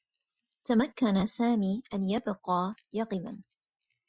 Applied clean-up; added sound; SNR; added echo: classical method Wiener filter.